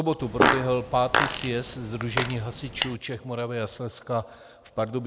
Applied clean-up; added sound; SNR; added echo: none; Fart; -2 dB; none.